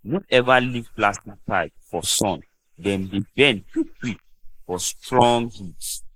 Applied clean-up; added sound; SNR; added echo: neural mask model Resemble Enhance denoiser.